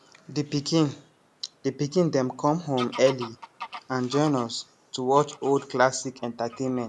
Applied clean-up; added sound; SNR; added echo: none; Bird vocalization, bird call, bird song / Fowl; 18 dB; none.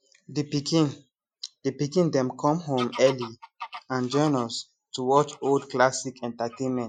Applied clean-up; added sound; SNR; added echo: classical method Wiener filter.